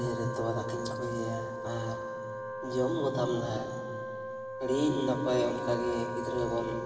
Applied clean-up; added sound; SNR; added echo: none; Wind instrument, woodwind instrument; 5 dB; reverberation time 2.6 s.